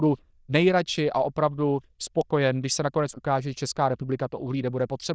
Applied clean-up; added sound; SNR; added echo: neural diffusion model UNIVERSE++.